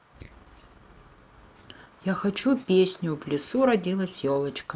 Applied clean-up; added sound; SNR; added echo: neural mask model Resemble Enhance denoiser.